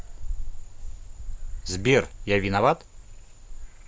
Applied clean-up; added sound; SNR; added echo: none; Frog; 5 dB; none.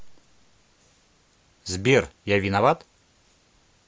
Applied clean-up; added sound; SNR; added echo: none; none; none; none.